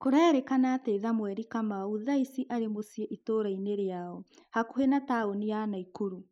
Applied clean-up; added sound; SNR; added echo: neural mask model Resemble Enhance denoiser.